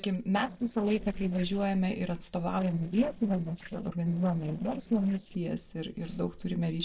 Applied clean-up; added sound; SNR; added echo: neural separator model SepFormer DNS4.